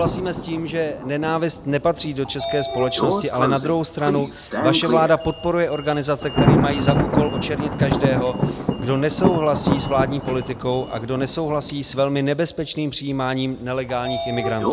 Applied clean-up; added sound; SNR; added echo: none; Thunder + Sliding door; 2 dB; none.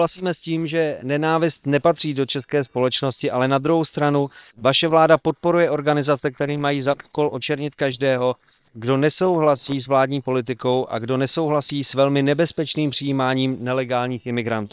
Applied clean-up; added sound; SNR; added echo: neural separator model SepFormer WHAM!.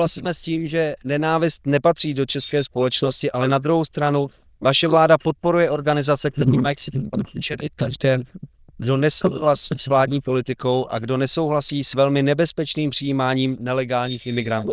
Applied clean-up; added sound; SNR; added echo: neural diffusion model UNIVERSE++.